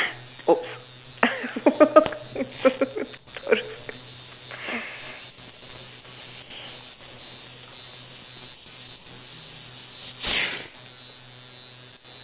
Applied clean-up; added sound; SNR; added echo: none; Fireworks; 13 dB; none.